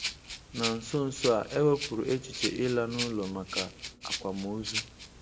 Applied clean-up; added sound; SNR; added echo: none; Rattle (instrument); 7 dB; reverberation time 2.4 s.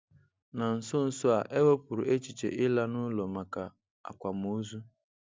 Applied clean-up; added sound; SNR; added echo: none; none; none; none.